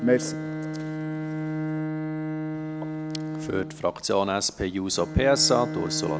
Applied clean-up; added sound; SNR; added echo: none; Bowed string instrument; 4 dB; none.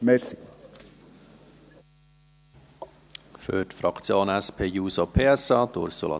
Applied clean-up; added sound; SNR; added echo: none; none; none; none.